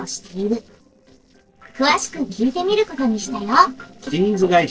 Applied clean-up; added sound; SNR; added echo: neural separator model SepFormer DNS4.